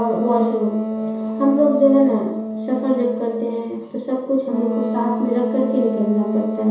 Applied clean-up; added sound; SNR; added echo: none; Wind instrument, woodwind instrument; 5 dB; reverberation time 0.7 s.